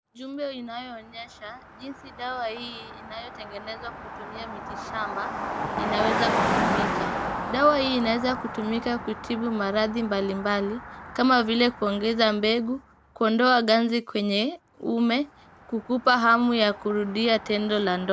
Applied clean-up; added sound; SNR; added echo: none; Car passing by; 7 dB; none.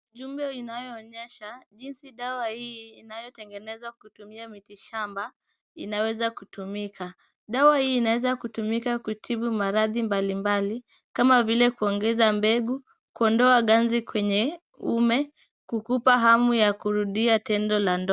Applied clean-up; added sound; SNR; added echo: none; none; none; none.